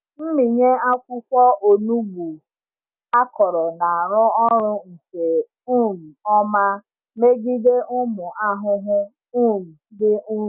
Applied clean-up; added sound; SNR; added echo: none; none; none; none.